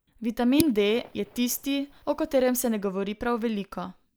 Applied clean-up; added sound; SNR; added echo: neural mask model Resemble Enhance denoiser.